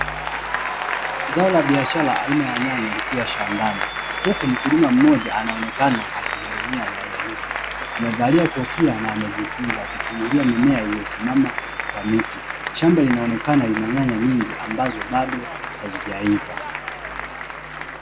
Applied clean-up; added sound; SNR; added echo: none; Applause; 6 dB; none.